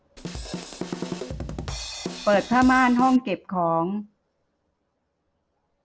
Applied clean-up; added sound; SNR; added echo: none; Drum kit; 8 dB; none.